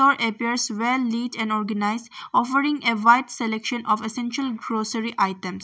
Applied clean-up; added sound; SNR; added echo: none; none; none; none.